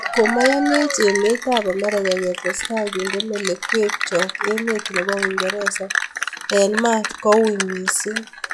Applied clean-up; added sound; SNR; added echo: classical method log-MMSE.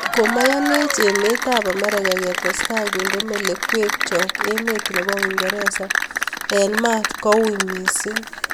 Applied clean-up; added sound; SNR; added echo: none; Applause / Cheering; 1 dB; none.